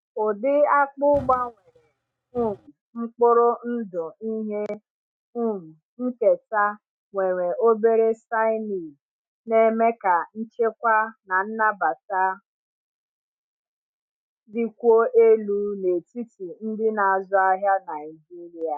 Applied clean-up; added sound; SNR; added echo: neural mask model RNNoise.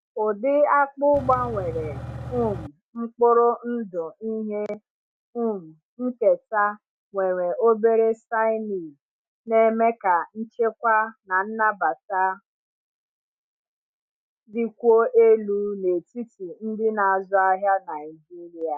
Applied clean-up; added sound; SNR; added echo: none; Engine / Truck / Car; 10 dB; none.